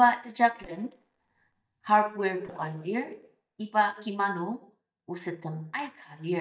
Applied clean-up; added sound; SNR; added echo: neural mask model DeepFilterNet 3.